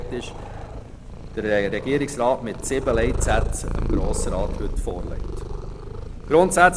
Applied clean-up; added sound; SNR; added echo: none; Purr; 3 dB; none.